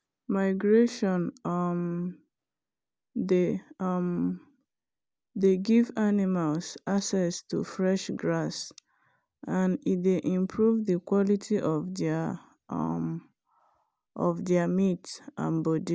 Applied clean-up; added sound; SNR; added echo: none; none; none; none.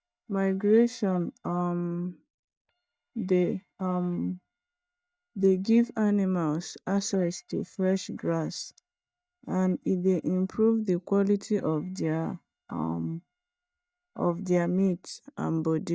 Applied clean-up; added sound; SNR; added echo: neural mask model DeepFilterNet 3.